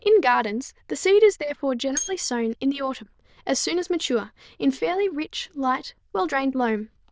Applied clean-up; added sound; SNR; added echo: neural diffusion model UNIVERSE++.